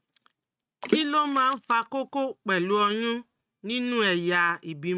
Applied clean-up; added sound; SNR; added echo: neural mask model RNNoise.